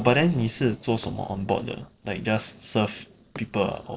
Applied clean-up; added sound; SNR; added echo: neural separator model SepFormer DNS4.